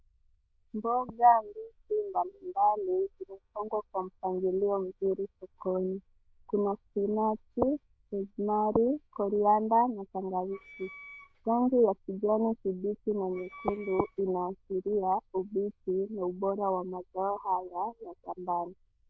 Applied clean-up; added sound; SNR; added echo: neural diffusion model UNIVERSE++.